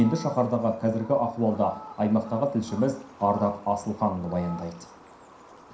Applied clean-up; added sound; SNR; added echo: none; Fowl; 19 dB; reverberation time 0.5 s.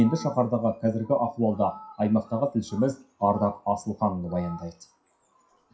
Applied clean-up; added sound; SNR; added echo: classical method WPE with log-MMSE.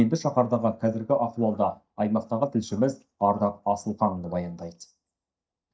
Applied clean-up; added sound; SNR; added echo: neural mask model DeepFilterNet 3.